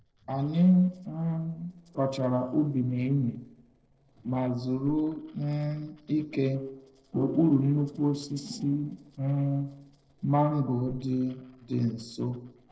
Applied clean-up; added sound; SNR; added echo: neural separator model SepFormer DNS4.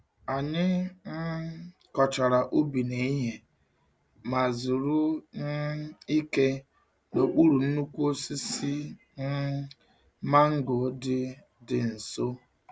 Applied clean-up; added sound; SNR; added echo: none; none; none; none.